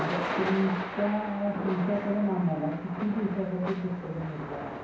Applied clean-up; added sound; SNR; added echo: none; Thunder / Rain; 6 dB; reverberation time 0.9 s.